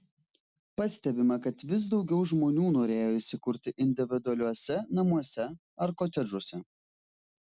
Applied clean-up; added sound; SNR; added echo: none; none; none; none.